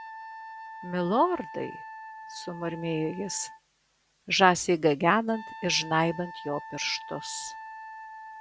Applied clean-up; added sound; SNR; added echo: none; Wind instrument, woodwind instrument; 14 dB; none.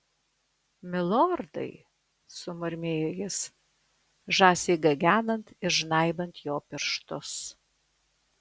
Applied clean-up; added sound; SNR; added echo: none; none; none; none.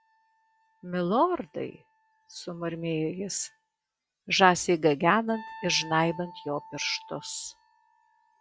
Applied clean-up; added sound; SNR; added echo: classical method log-MMSE.